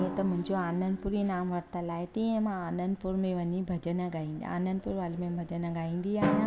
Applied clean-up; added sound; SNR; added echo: none; Drum; 9 dB; none.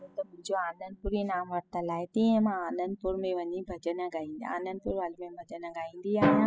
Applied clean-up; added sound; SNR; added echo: classical method spectral subtraction.